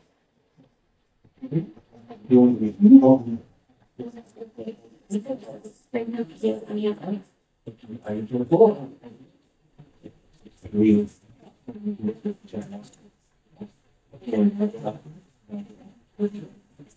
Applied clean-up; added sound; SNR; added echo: neural mask model DeepFilterNet 3.